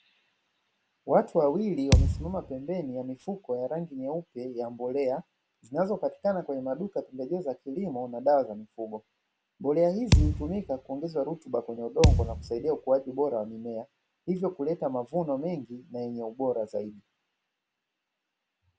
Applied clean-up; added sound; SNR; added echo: none; Thump, thud; -4 dB; none.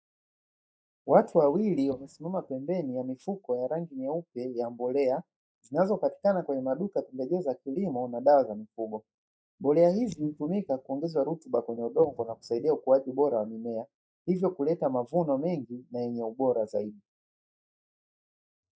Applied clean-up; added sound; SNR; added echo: neural mask model DeepFilterNet 3.